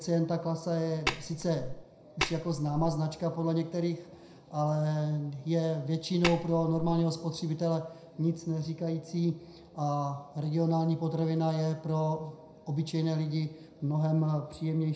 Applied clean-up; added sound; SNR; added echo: none; Tap; 6 dB; reverberation time 0.5 s.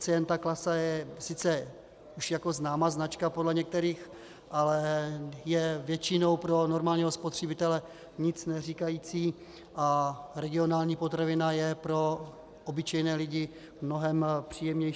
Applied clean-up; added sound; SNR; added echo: none; none; none; none.